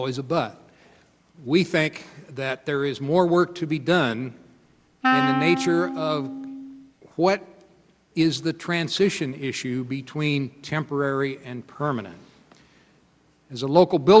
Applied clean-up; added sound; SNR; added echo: none; Wind instrument, woodwind instrument; 3 dB; none.